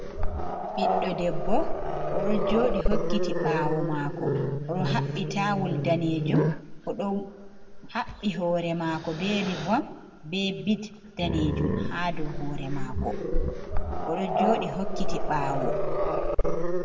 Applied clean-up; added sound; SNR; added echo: none; Growling; -3 dB; reverberation time 1.1 s.